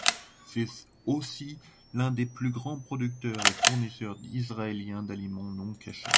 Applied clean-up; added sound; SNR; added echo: none; Camera; 0 dB; none.